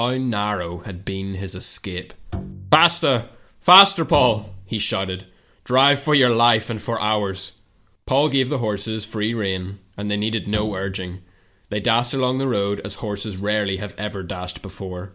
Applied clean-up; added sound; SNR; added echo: none; Bowed string instrument; 13 dB; none.